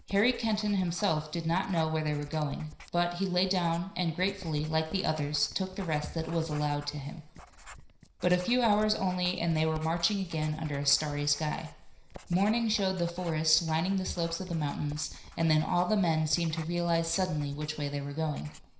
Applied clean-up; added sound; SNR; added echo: none; Writing; 18 dB; reverberation time 0.5 s.